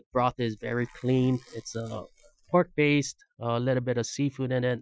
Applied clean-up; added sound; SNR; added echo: classical method Wiener filter.